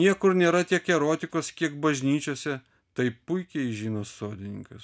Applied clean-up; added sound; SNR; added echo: none; none; none; none.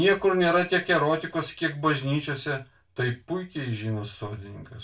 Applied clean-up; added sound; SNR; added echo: none; none; none; reverberation time 0.2 s.